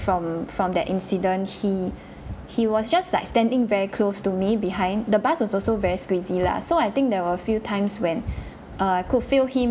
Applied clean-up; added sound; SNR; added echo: none; none; none; none.